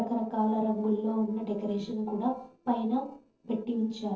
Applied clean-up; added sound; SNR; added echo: neural separator model SepFormer DNS4.